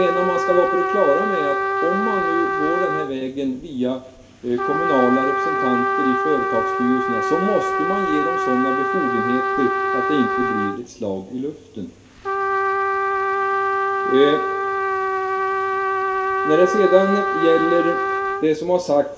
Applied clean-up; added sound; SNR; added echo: none; Trumpet; 0 dB; reverberation time 0.3 s.